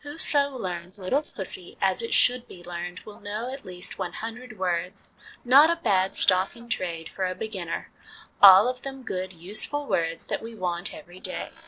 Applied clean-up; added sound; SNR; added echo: neural separator model SepFormer DNS4.